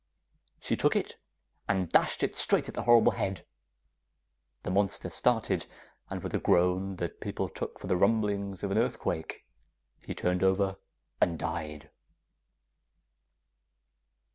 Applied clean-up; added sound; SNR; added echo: none; none; none; none.